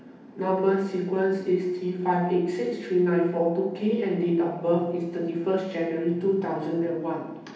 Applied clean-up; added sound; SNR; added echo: none; none; none; reverberation time 0.8 s.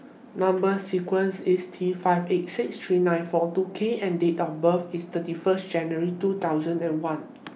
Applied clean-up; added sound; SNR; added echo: none; none; none; none.